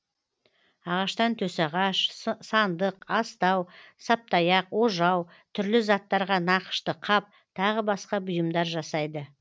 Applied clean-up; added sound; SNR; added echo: none; none; none; none.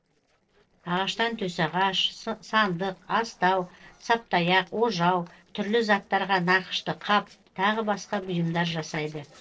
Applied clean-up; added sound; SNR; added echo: neural separator model SepFormer DNS4.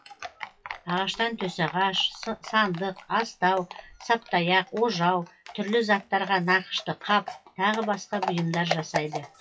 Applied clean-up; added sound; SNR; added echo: classical method WPE with log-MMSE.